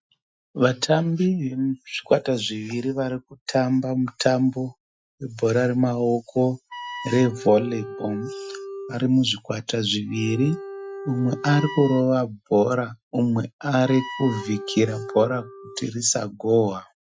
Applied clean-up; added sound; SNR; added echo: classical method Wiener filter.